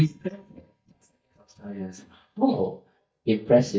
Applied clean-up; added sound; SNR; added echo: neural mask model DeepFilterNet 3.